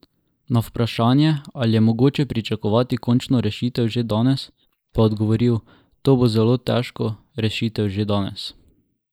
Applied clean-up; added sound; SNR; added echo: neural mask model Resemble Enhance denoiser.